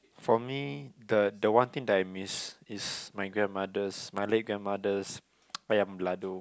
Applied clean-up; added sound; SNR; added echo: none; none; none; none.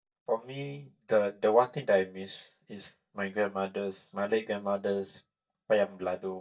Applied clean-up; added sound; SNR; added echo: neural mask model DeepFilterNet 3.